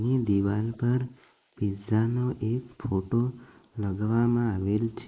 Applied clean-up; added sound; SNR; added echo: neural mask model Resemble Enhance denoiser.